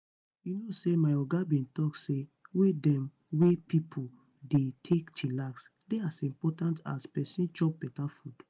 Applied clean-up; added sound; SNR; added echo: none; none; none; none.